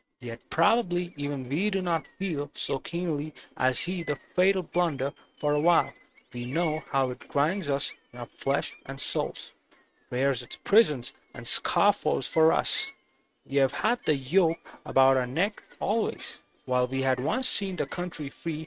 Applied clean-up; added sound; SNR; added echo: neural mask model RNNoise.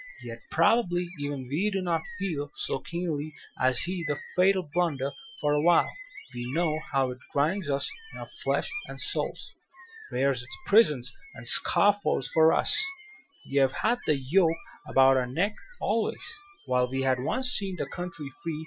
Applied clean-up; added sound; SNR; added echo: classical method Wiener filter.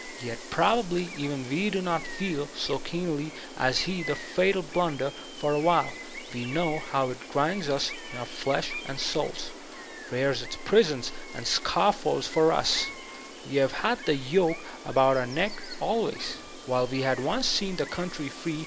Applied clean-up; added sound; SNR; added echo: none; Gull, seagull; 14 dB; none.